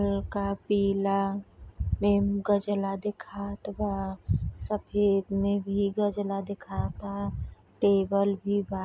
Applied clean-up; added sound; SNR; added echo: none; none; none; none.